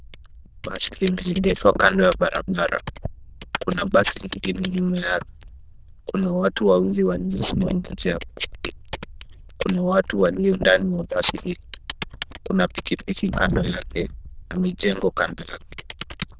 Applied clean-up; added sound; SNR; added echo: neural diffusion model UNIVERSE++.